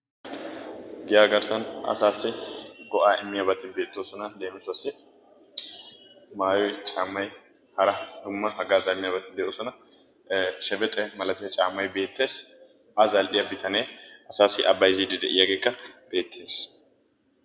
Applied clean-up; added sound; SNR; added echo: none; none; none; none.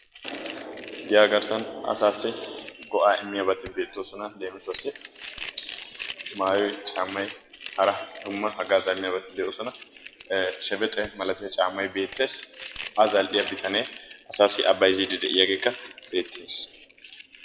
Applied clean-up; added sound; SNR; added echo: none; Crumpling, crinkling; 17 dB; none.